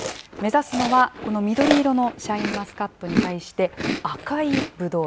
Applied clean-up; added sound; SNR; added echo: none; Chewing, mastication; 5 dB; none.